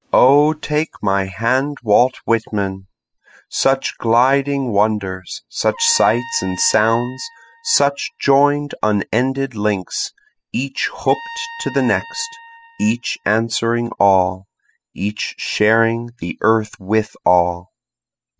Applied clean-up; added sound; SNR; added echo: classical method spectral subtraction.